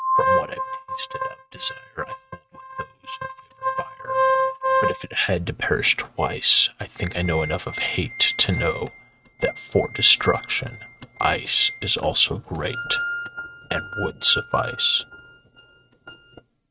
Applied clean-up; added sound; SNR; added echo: neural mask model RNNoise.